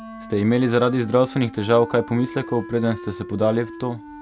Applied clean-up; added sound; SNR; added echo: none; Wind instrument, woodwind instrument; 16 dB; none.